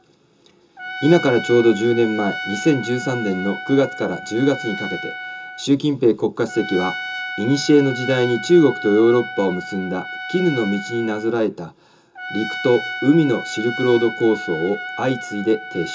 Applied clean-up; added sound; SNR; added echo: none; Trumpet; 10 dB; reverberation time 0.2 s.